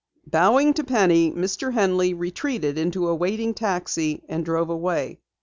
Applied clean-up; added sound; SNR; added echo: none; none; none; none.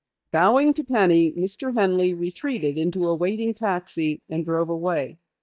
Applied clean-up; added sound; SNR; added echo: neural mask model DeepFilterNet 3.